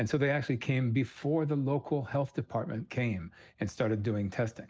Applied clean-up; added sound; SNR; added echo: none; none; none; none.